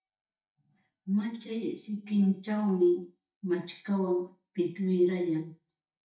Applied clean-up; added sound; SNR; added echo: neural mask model DeepFilterNet 3.